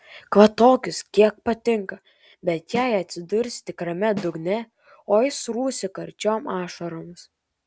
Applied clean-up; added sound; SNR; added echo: none; Snare drum; 17 dB; none.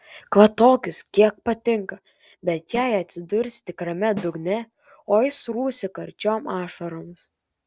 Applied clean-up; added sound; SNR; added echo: neural separator model SepFormer DNS4.